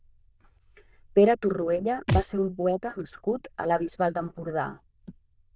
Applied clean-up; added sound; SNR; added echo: neural diffusion model UNIVERSE++.